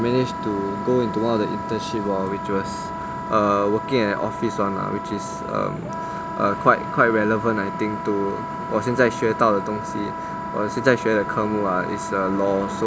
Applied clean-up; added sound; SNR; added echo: none; Wind instrument, woodwind instrument; 8 dB; none.